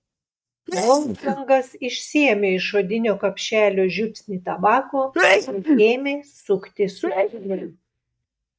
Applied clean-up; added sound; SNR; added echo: neural mask model DeepFilterNet 3.